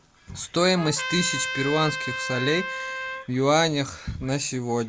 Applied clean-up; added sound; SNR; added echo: none; Trumpet; 6 dB; none.